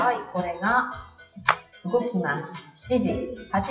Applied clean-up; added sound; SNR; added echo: classical method WPE with log-MMSE.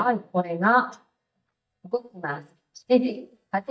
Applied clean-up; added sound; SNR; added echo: neural mask model DeepFilterNet 3.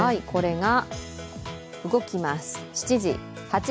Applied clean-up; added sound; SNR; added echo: none; none; none; none.